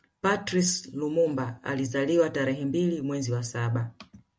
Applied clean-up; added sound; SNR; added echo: none; none; none; none.